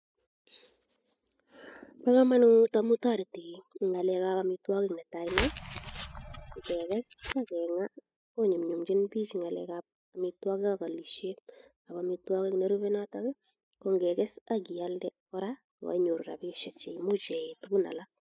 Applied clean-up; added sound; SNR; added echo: classical method spectral subtraction.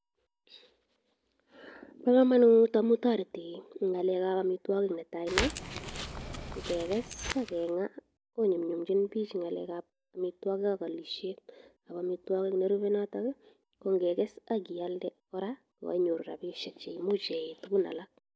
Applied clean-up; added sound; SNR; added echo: none; Crackle; 6 dB; none.